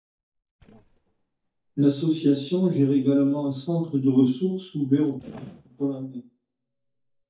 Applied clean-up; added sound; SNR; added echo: neural mask model DeepFilterNet 3.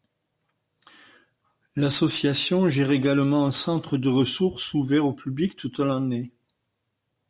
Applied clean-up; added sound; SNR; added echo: none; none; none; none.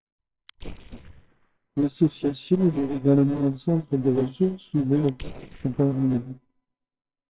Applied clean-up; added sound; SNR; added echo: neural separator model SepFormer WHAMR!.